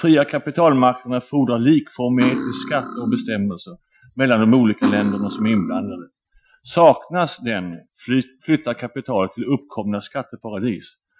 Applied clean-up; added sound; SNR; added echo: classical method Wiener filter.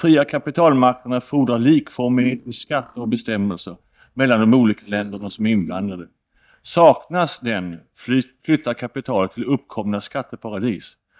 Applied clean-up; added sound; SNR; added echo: neural mask model DeepFilterNet 3.